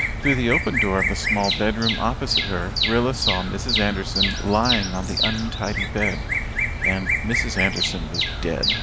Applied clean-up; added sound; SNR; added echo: none; Bird vocalization, bird call, bird song; -1 dB; none.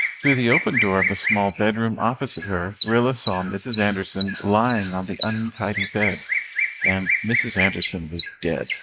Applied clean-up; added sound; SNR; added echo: neural mask model Resemble Enhance denoiser.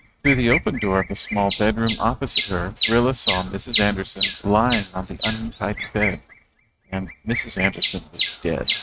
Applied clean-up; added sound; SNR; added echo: neural mask model RNNoise.